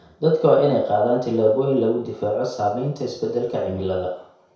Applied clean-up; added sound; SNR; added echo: none; none; none; reverberation time 0.6 s.